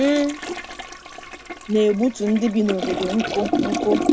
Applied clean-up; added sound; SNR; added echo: none; Toilet flush; 4 dB; none.